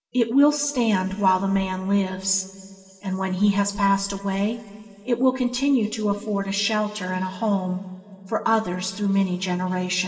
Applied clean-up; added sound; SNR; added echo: none; none; none; reverberation time 2.6 s.